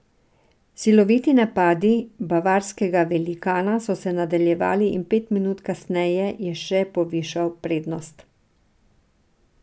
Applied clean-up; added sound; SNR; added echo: none; none; none; none.